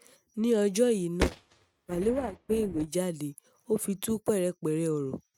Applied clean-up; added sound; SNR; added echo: neural mask model RNNoise.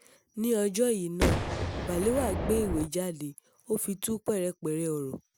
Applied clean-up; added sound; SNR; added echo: none; Boom; 0 dB; none.